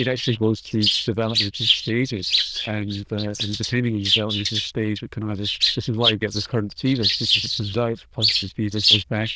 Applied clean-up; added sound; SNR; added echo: neural diffusion model UNIVERSE++.